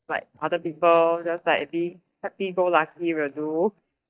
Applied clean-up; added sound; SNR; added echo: neural mask model DeepFilterNet 3.